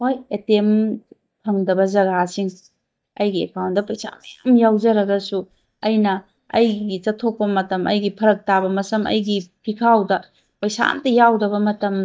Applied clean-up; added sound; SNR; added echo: neural mask model DeepFilterNet 3.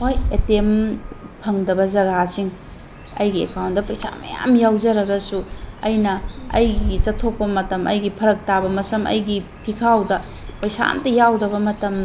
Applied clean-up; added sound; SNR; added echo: none; Bird; 8 dB; none.